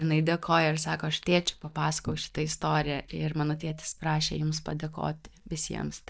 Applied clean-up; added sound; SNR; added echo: neural mask model DeepFilterNet 3.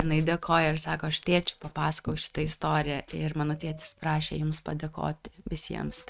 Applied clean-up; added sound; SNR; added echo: neural mask model RNNoise.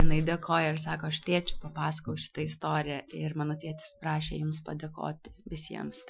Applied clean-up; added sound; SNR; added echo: classical method Wiener filter.